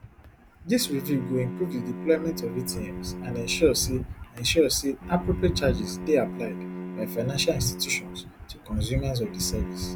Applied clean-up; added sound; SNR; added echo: none; Bowed string instrument; 10 dB; none.